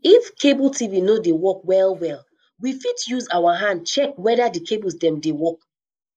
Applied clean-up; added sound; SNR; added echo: neural mask model Resemble Enhance denoiser.